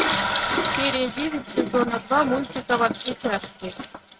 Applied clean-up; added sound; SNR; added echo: neural mask model RNNoise.